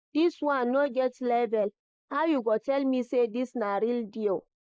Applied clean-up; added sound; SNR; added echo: neural mask model Resemble Enhance denoiser.